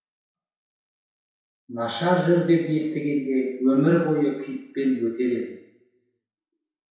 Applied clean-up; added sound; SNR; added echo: none; none; none; reverberation time 0.7 s.